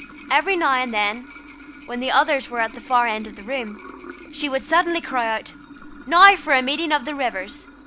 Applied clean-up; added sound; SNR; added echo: none; Sink (filling or washing) / Water + Rattle; 19 dB; none.